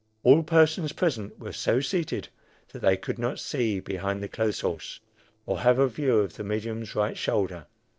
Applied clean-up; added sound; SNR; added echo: neural separator model SepFormer DNS4.